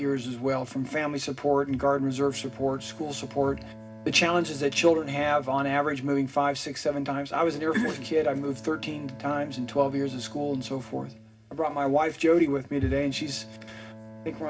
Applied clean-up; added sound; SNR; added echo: none; Bowed string instrument; 19 dB; reverberation time 0.4 s.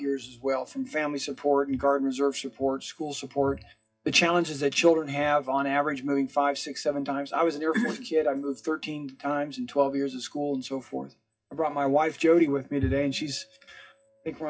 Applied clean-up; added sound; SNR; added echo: classical method WPE with log-MMSE.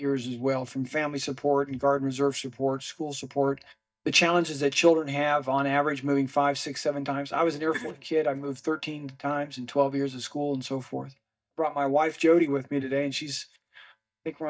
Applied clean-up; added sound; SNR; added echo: neural mask model DeepFilterNet 3.